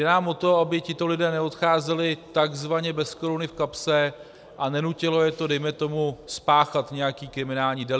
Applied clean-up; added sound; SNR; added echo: none; none; none; none.